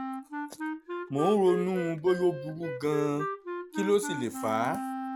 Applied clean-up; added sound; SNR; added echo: none; Wind instrument, woodwind instrument; 6 dB; none.